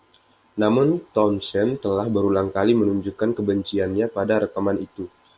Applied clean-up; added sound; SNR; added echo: none; none; none; none.